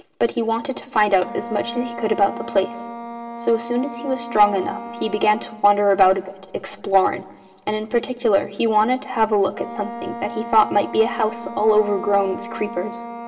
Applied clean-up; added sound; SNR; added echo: none; Wind instrument, woodwind instrument; 13 dB; reverberation time 2.5 s.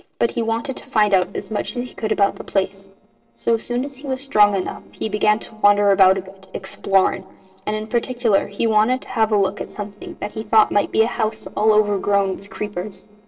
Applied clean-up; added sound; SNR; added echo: neural separator model SepFormer DNS4.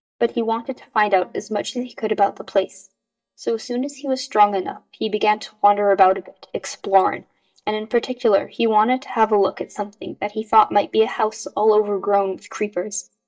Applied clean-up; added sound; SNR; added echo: neural mask model DeepFilterNet 3.